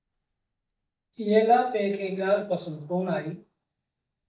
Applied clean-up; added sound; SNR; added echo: neural mask model DeepFilterNet 3.